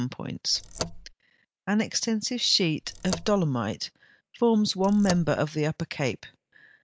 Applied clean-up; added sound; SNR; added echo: neural mask model Resemble Enhance denoiser.